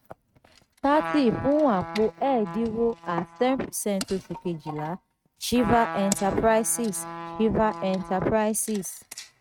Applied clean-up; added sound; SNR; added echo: neural mask model RNNoise.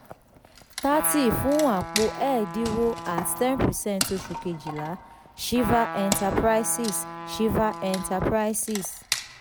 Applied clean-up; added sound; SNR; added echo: none; Wood + Trumpet; 8 dB; none.